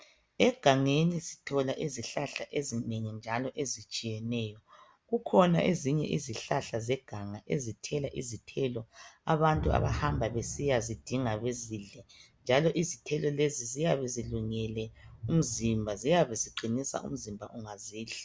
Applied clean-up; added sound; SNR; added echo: none; none; none; none.